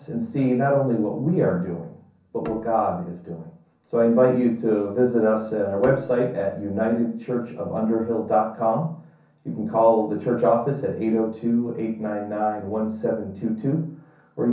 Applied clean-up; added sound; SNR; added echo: none; Bowed string instrument; 19 dB; reverberation time 0.6 s.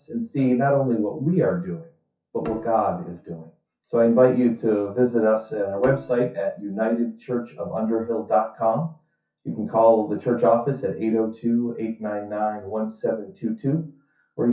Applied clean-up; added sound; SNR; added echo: classical method WPE with log-MMSE.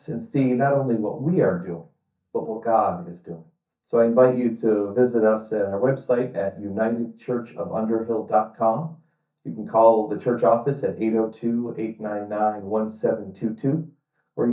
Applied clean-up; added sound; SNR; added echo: neural mask model DeepFilterNet 3.